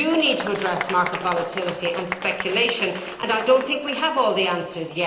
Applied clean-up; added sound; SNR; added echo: none; Applause; 11 dB; reverberation time 0.8 s.